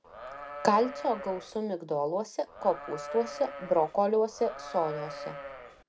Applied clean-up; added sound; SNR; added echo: none; Livestock, farm animals, working animals; 11 dB; none.